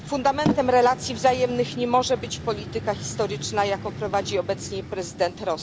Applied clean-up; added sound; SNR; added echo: none; Vehicle; 12 dB; none.